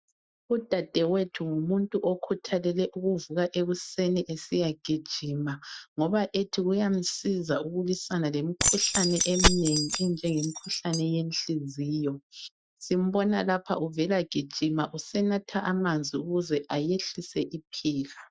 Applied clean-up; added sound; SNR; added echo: classical method Wiener filter.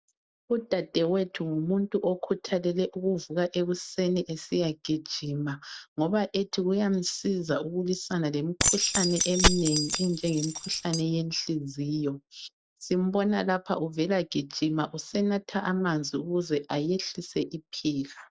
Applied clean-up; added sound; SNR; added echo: none; Keys jangling; -1 dB; none.